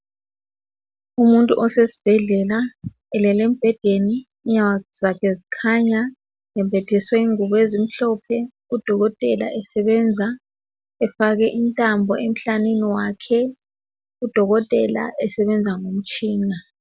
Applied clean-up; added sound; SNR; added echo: none; none; none; none.